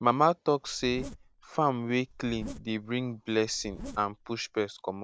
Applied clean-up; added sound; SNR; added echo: none; Zipper (clothing); 16 dB; none.